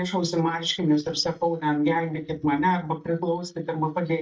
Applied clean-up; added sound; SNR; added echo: neural mask model DeepFilterNet 3.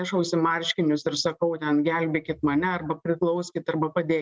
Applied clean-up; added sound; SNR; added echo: none; none; none; none.